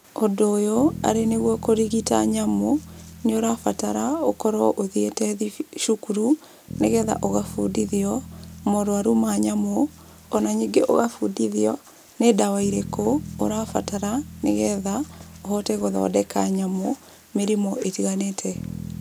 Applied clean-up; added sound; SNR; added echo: none; Bass guitar; 16 dB; none.